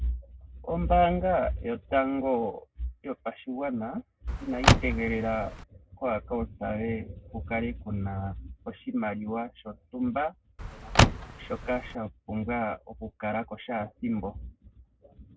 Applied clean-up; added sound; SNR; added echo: none; Car; -5 dB; none.